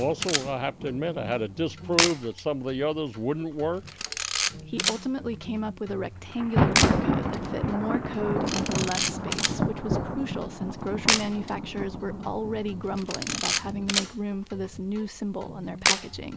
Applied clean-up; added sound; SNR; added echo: none; Camera + Thunder; -1 dB; none.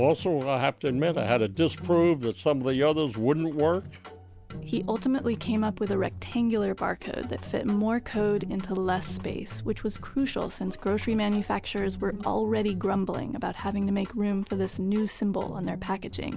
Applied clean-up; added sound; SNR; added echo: none; none; none; none.